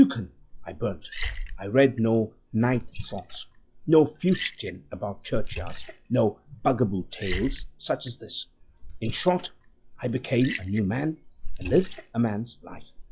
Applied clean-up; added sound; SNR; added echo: classical method log-MMSE.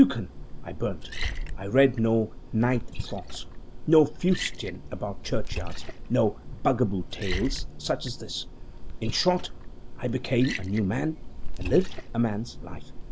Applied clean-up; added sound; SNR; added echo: none; Liquid; 5 dB; none.